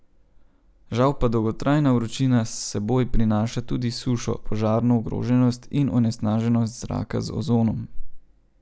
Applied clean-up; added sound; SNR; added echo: none; none; none; none.